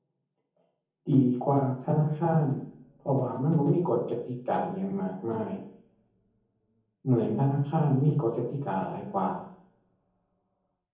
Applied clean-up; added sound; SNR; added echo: none; none; none; reverberation time 0.7 s.